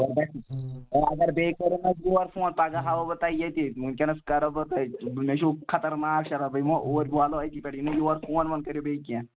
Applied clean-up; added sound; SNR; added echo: neural mask model RNNoise.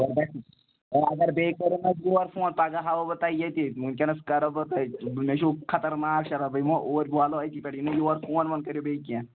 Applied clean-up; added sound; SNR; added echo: none; none; none; none.